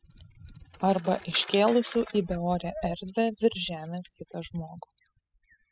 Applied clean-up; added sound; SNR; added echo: classical method spectral subtraction.